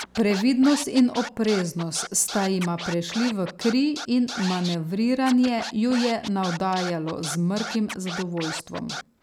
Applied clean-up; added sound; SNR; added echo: none; Scratching (performance technique); 12 dB; none.